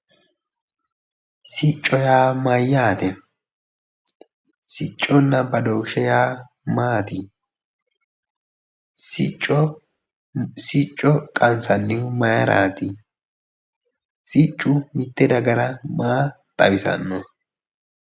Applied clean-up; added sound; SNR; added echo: none; none; none; none.